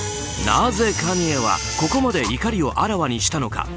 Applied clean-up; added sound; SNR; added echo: none; Camera; 10 dB; none.